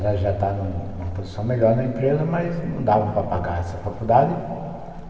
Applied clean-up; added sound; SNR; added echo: none; Rain; 16 dB; reverberation time 2.5 s.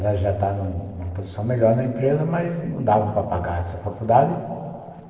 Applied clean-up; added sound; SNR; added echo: neural separator model SepFormer DNS4.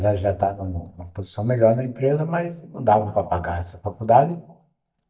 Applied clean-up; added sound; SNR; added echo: neural mask model DeepFilterNet 3.